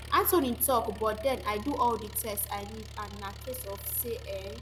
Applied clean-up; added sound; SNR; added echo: none; Engine; 12 dB; none.